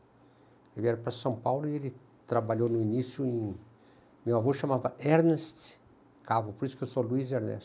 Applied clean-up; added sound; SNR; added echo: none; none; none; none.